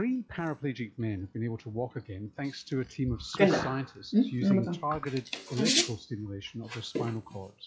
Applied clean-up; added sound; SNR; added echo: classical method log-MMSE.